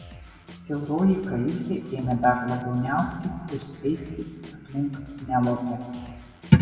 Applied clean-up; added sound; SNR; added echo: none; Drum kit; 19 dB; reverberation time 1.6 s.